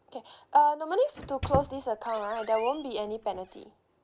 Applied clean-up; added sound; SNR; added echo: none; Squeak; 10 dB; none.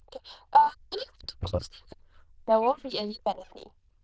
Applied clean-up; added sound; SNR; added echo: neural diffusion model UNIVERSE++.